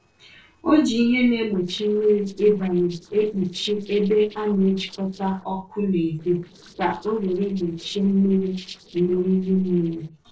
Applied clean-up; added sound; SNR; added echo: neural separator model SepFormer DNS4.